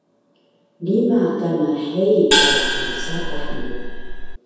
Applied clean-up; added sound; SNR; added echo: none; Gong; -2 dB; reverberation time 1.2 s.